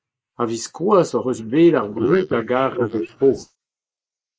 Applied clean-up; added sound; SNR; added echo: neural mask model Resemble Enhance denoiser.